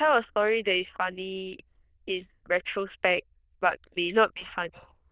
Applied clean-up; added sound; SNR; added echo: neural diffusion model UNIVERSE++.